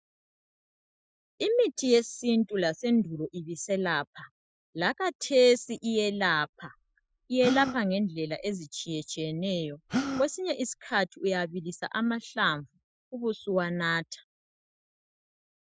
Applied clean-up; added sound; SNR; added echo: classical method Wiener filter.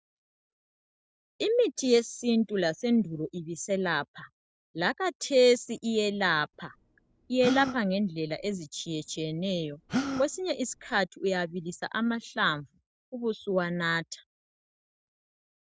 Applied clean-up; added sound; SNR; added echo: none; Gasp; 7 dB; none.